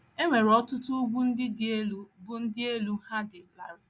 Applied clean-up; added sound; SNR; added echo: none; none; none; none.